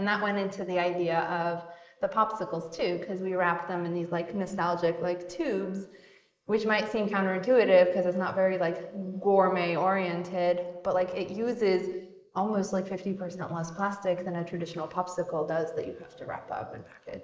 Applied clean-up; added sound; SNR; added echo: neural mask model Resemble Enhance denoiser.